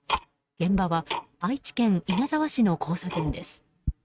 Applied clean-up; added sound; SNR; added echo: neural mask model RNNoise.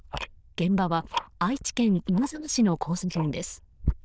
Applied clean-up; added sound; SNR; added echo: neural diffusion model UNIVERSE++.